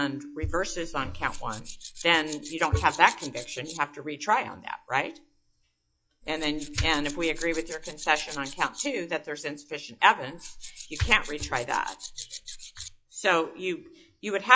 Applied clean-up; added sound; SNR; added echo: classical method log-MMSE.